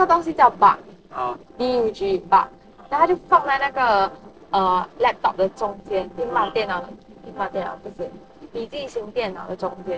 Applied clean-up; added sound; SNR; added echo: neural separator model SepFormer DNS4.